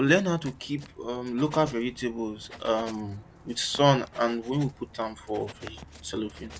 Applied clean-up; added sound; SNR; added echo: none; Writing; 19 dB; none.